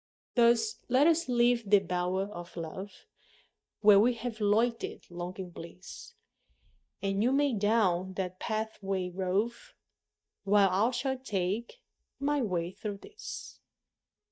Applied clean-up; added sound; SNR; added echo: neural mask model DeepFilterNet 3.